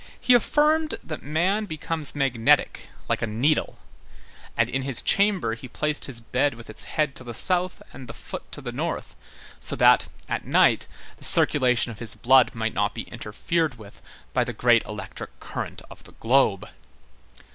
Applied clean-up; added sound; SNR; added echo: none; none; none; none.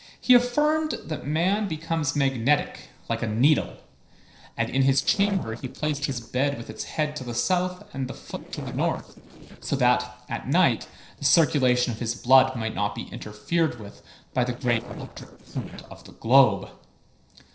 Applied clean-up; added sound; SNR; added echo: neural separator model SepFormer DNS4.